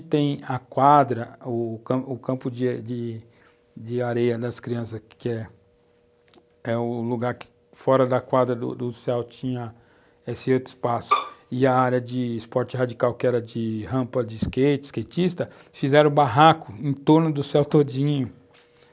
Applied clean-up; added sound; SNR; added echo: none; Bowed string instrument; 3 dB; none.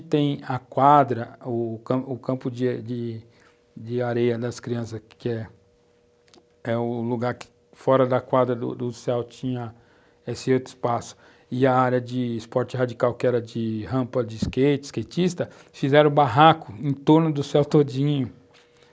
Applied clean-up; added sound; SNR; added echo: none; none; none; none.